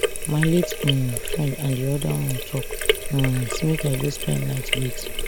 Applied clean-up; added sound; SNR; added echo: none; Sink (filling or washing); 3 dB; none.